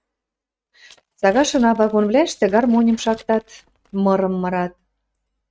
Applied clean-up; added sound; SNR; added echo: neural mask model RNNoise.